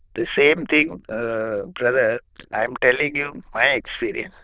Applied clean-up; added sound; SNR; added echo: neural diffusion model UNIVERSE++.